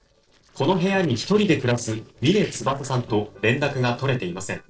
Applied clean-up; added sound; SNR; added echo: neural separator model SepFormer DNS4.